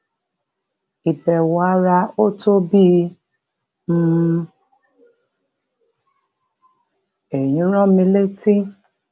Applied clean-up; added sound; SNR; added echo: none; none; none; none.